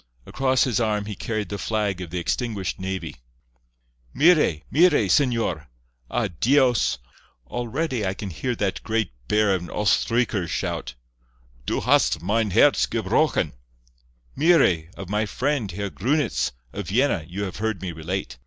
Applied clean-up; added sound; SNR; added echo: none; none; none; none.